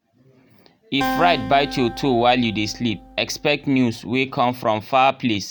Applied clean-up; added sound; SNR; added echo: none; Acoustic guitar; 11 dB; none.